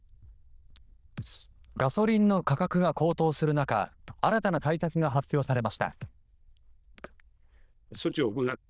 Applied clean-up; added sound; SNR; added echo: neural diffusion model UNIVERSE++.